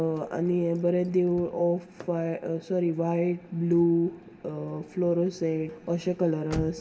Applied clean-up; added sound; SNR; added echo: none; Slam / Car; 20 dB; reverberation time 2.0 s.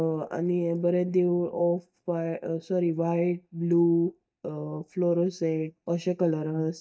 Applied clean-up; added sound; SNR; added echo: neural mask model DeepFilterNet 3.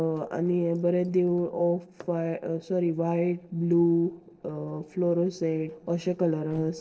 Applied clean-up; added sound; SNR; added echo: neural separator model SepFormer DNS4.